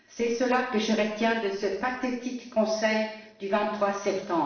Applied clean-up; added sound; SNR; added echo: neural separator model SepFormer DNS4.